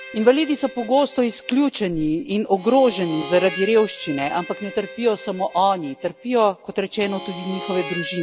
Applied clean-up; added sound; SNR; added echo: none; Harmonica; 14 dB; none.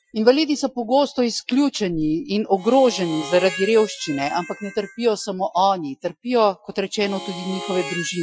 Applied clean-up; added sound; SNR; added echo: classical method Wiener filter.